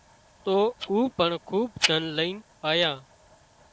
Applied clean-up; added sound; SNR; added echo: none; Tick-tock; 9 dB; none.